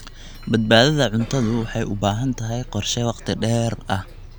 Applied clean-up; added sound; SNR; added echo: none; Bus; 15 dB; none.